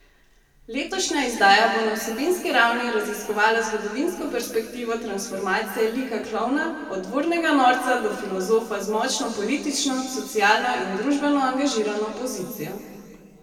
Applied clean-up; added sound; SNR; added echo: none; none; none; reverberation time 2.1 s.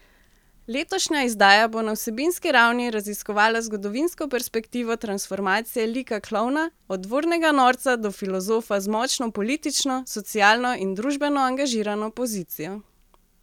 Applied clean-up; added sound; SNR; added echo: none; none; none; none.